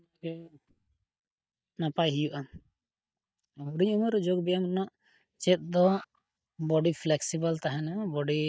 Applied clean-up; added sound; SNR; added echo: neural mask model DeepFilterNet 3.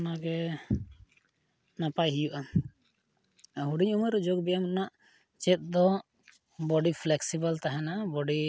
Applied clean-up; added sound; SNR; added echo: none; none; none; none.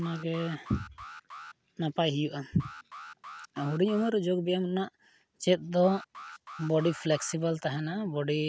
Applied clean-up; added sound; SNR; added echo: none; Alarm; 16 dB; none.